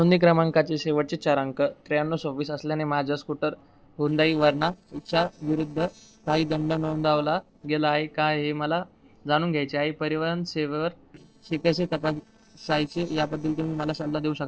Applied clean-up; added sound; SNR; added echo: neural separator model SepFormer DNS4.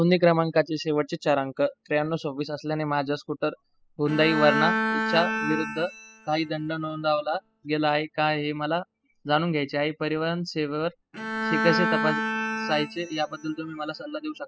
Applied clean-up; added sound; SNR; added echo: classical method spectral subtraction.